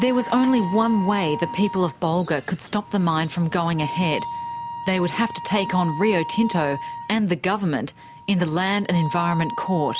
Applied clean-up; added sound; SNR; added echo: none; Wind instrument, woodwind instrument; 11 dB; none.